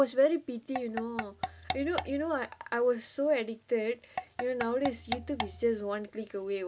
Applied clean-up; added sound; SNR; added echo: none; Tap / Percussion; 8 dB; none.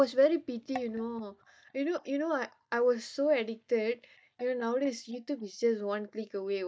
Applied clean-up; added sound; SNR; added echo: neural mask model DeepFilterNet 3.